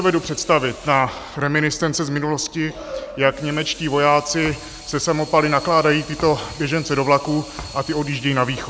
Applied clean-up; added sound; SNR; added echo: none; Thump, thud + Sink (filling or washing) / Water tap, faucet; 19 dB; none.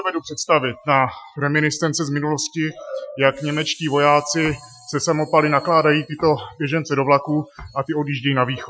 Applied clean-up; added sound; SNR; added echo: classical method Wiener filter.